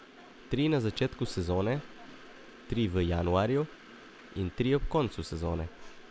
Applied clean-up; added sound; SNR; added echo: none; Train; 20 dB; none.